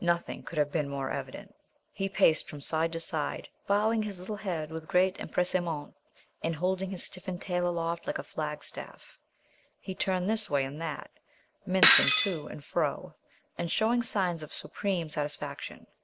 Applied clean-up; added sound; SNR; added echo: none; Shatter; -2 dB; none.